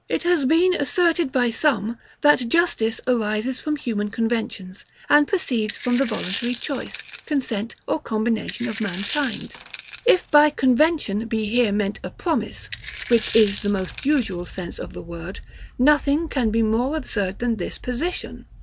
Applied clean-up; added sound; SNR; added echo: none; Coin (dropping); 4 dB; none.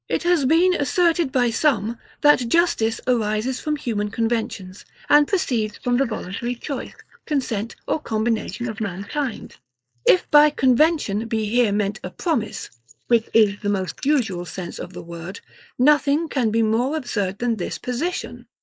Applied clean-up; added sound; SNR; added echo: neural mask model Resemble Enhance denoiser.